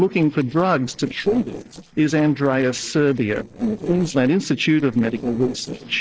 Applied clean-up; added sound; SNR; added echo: neural separator model SepFormer DNS4.